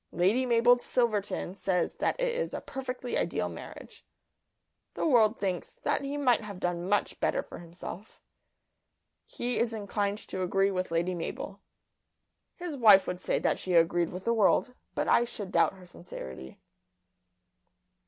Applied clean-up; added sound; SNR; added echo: none; none; none; none.